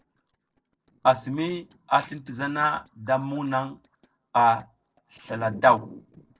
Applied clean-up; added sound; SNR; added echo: neural separator model SepFormer DNS4.